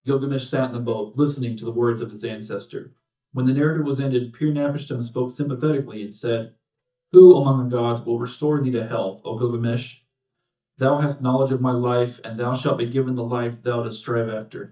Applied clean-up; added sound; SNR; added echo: neural mask model DeepFilterNet 3.